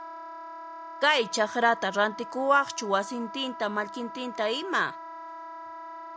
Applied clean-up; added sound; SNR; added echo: none; Wind instrument, woodwind instrument; 12 dB; none.